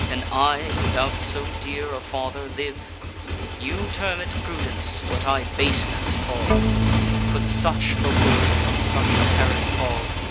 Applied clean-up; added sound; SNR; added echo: none; Motorcycle + Organ; -4 dB; none.